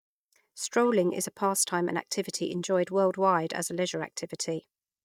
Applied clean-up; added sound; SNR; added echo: neural mask model DeepFilterNet 3.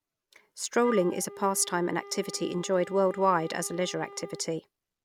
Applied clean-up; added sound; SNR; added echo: none; Wind instrument, woodwind instrument; 17 dB; none.